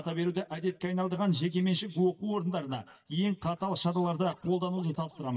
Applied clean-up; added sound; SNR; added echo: neural mask model DeepFilterNet 3.